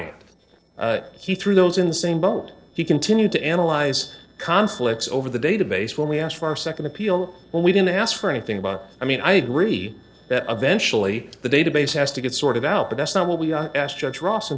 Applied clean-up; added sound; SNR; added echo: neural separator model SepFormer DNS4.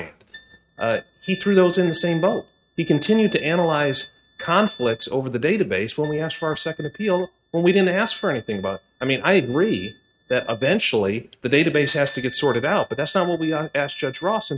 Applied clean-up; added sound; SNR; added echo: neural mask model RNNoise.